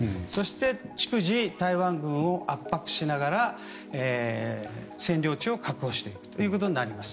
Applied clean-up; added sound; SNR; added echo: none; Coin (dropping); 10 dB; none.